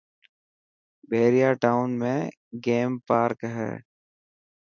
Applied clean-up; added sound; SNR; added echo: none; none; none; none.